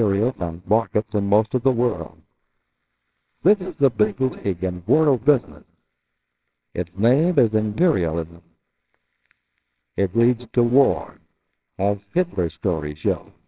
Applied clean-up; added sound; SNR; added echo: neural separator model SepFormer WHAMR!.